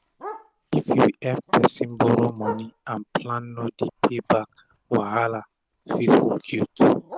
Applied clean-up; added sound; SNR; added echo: none; Bark; 18 dB; none.